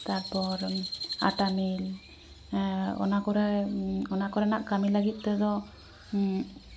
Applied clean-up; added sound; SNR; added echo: none; Crow; 15 dB; none.